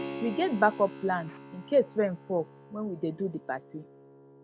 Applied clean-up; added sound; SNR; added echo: none; Keyboard (musical); 13 dB; none.